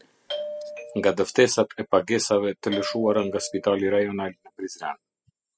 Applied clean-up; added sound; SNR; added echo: classical method spectral subtraction.